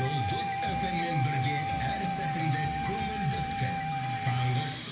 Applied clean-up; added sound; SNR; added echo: none; Wind instrument, woodwind instrument; 2 dB; reverberation time 1.4 s.